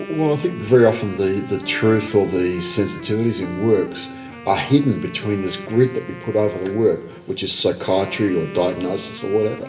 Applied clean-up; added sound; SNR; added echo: none; Wind instrument, woodwind instrument; 15 dB; reverberation time 0.8 s.